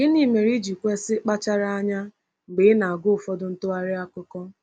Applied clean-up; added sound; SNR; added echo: none; none; none; none.